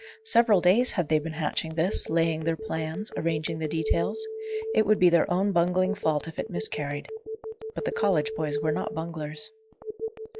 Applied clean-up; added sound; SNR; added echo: classical method log-MMSE.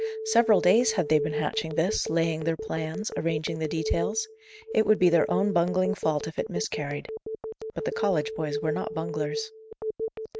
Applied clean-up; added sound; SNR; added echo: neural mask model RNNoise.